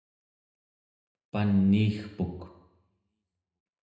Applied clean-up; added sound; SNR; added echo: none; none; none; reverberation time 0.8 s.